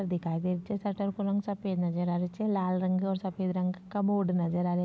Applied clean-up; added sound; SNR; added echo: none; none; none; none.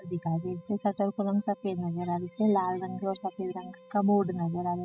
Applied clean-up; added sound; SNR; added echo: classical method spectral subtraction.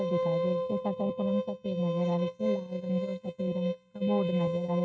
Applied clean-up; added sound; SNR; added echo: neural mask model RNNoise.